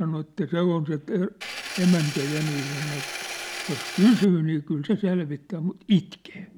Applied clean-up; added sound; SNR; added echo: none; Engine; 9 dB; none.